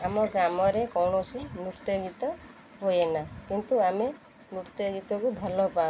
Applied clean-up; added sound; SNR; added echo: none; none; none; none.